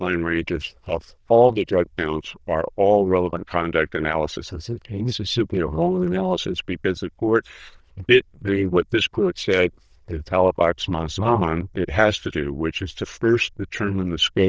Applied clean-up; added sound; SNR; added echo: neural diffusion model UNIVERSE++.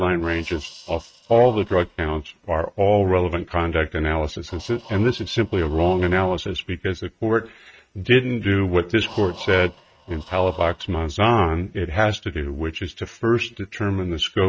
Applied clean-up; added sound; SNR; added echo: neural mask model RNNoise.